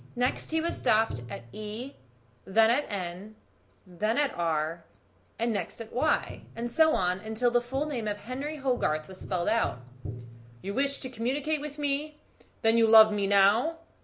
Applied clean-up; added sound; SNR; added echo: none; Tap; 16 dB; none.